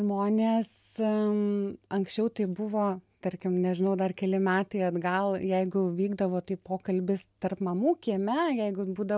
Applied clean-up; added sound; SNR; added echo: none; none; none; none.